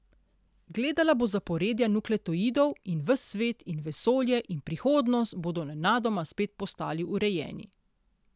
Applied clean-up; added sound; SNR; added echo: none; none; none; none.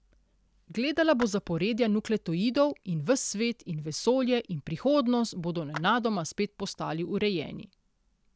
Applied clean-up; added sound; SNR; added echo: none; Clapping; 18 dB; none.